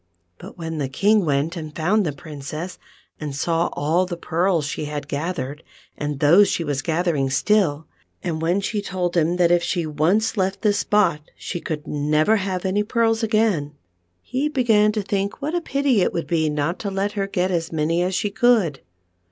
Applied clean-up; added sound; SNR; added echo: none; none; none; none.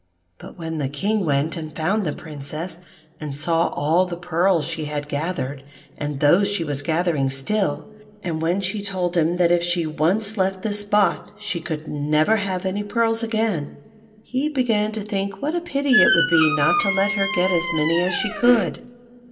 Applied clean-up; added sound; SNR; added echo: none; Squeak; 1 dB; reverberation time 1.5 s.